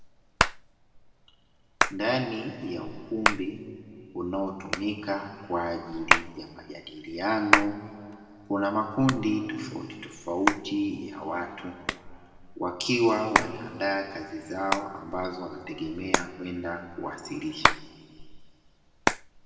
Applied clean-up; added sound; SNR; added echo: none; Hands; 1 dB; reverberation time 2.1 s.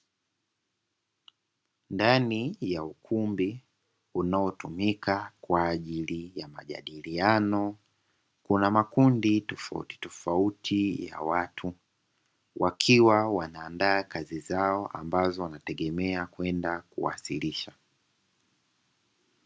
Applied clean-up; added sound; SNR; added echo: none; none; none; none.